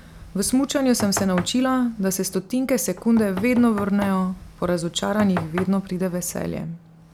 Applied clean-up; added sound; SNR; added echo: none; Knock; 15 dB; none.